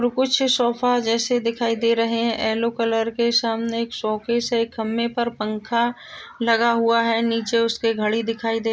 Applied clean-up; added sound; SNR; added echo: none; none; none; none.